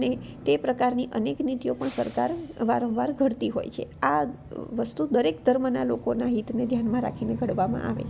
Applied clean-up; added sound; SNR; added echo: none; none; none; none.